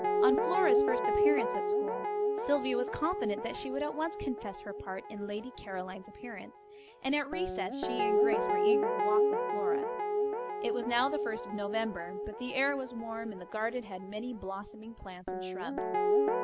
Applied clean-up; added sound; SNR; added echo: none; Guitar; -4 dB; none.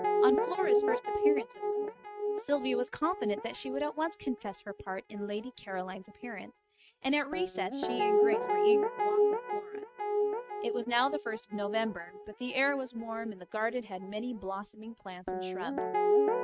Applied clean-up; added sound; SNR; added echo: neural mask model RNNoise.